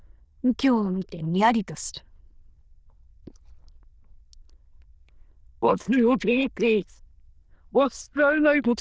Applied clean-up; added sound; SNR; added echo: neural diffusion model UNIVERSE++.